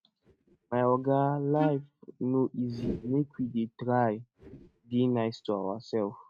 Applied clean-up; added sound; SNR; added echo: neural mask model RNNoise.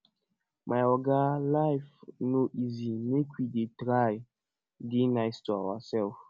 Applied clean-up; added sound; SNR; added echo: none; none; none; none.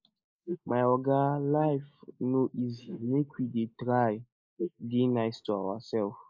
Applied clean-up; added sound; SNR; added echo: neural mask model Resemble Enhance denoiser.